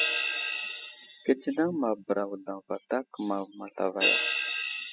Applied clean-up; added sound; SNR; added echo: classical method spectral subtraction.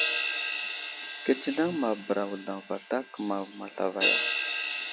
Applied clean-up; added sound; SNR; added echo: none; Crash cymbal; -1 dB; none.